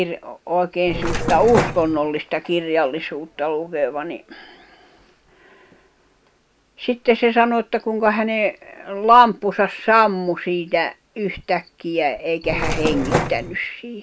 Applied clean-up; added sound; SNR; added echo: none; Mechanisms; 2 dB; none.